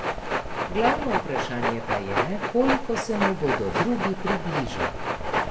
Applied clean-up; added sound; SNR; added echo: none; Train; -1 dB; reverberation time 0.4 s.